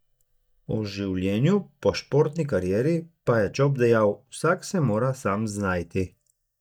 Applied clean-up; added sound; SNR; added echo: neural mask model DeepFilterNet 3.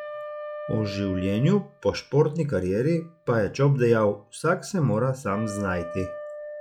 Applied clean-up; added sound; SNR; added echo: classical method log-MMSE.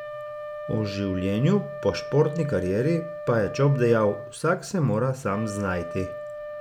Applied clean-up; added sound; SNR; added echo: none; Wind instrument, woodwind instrument; 11 dB; none.